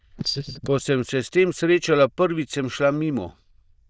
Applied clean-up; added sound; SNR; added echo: neural diffusion model UNIVERSE++.